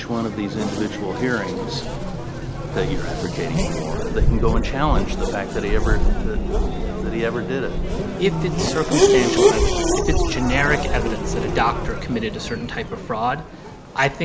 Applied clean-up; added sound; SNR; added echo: none; Race car, auto racing / Accelerating, revving, vroom; -4 dB; none.